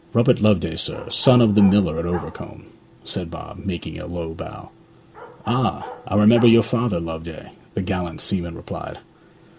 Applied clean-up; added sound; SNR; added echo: none; Bark; 18 dB; none.